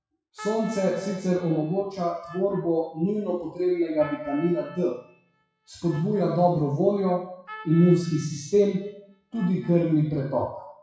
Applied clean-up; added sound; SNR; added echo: classical method WPE with log-MMSE.